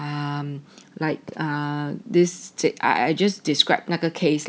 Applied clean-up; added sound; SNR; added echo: none; none; none; none.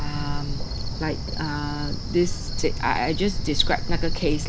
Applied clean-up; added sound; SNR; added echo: none; Cricket; -1 dB; none.